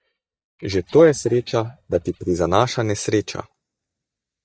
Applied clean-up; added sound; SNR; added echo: neural mask model DeepFilterNet 3.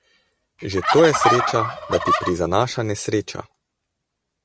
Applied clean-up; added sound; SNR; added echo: none; Fowl; 0 dB; none.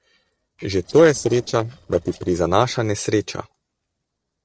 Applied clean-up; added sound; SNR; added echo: neural separator model SepFormer DNS4.